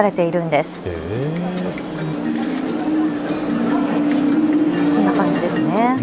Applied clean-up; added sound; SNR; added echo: none; none; none; none.